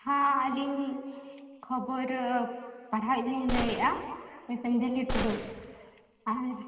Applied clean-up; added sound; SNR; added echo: none; Gunshot, gunfire; 6 dB; reverberation time 2.0 s.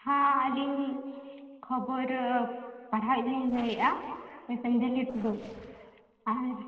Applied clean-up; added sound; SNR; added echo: neural separator model SepFormer DNS4.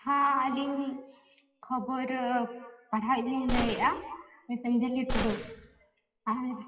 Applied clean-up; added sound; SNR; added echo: classical method WPE with log-MMSE.